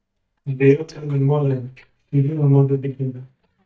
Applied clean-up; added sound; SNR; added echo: neural mask model DeepFilterNet 3.